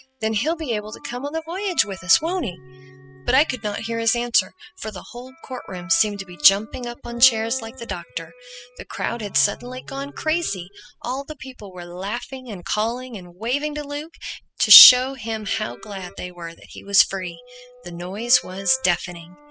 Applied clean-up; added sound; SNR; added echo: classical method spectral subtraction.